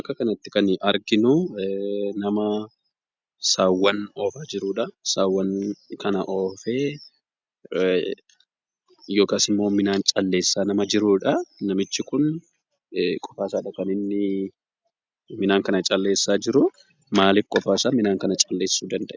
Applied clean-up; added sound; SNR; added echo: none; none; none; none.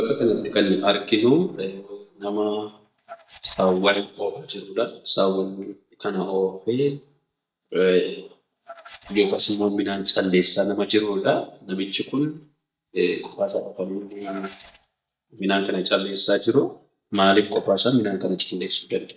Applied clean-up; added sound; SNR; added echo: neural mask model DeepFilterNet 3.